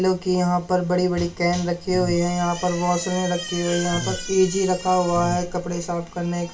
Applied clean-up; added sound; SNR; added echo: none; Buzz; 12 dB; reverberation time 0.2 s.